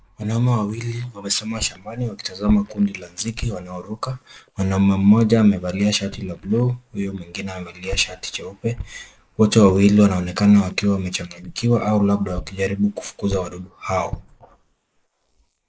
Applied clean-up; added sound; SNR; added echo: neural mask model Resemble Enhance denoiser.